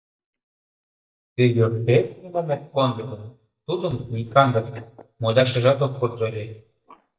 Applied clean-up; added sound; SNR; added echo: neural mask model DeepFilterNet 3.